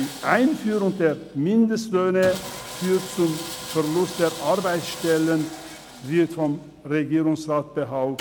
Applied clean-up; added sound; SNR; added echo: none; Sawing; 15 dB; none.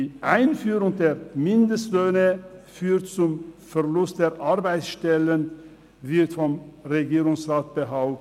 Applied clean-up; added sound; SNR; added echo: none; none; none; none.